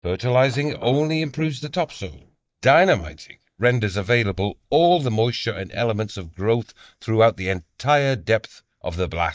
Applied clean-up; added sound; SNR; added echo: neural mask model DeepFilterNet 3.